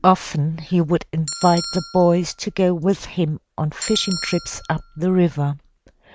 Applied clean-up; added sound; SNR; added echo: none; Bell; 14 dB; none.